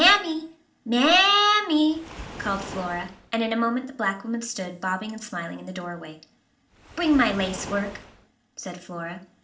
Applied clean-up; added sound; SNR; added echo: none; Waves, surf; 18 dB; reverberation time 0.4 s.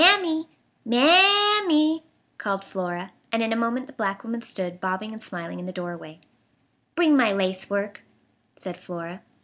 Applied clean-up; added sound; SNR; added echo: none; none; none; none.